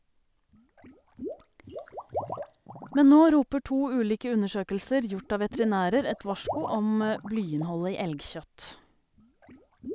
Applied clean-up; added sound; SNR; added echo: none; Water / Liquid; 14 dB; none.